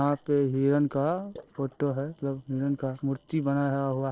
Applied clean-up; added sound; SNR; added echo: neural separator model SepFormer DNS4.